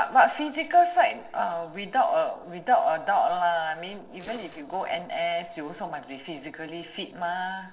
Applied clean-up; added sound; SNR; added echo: neural separator model SepFormer DNS4.